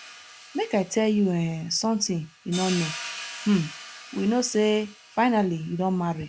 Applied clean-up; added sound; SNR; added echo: none; Hi-hat; 14 dB; none.